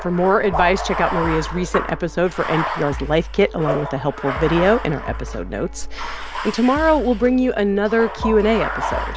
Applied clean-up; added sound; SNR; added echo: none; Bathtub (filling or washing); 8 dB; none.